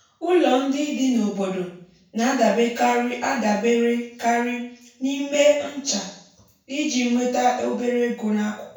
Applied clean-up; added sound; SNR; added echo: none; none; none; reverberation time 0.6 s.